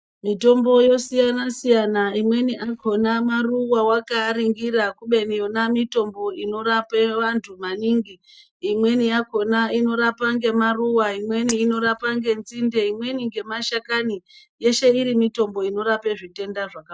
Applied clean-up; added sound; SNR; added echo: neural mask model DeepFilterNet 3.